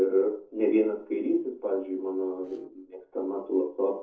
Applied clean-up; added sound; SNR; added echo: neural separator model SepFormer DNS4.